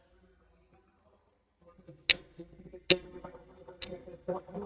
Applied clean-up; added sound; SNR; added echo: neural mask model DeepFilterNet 3.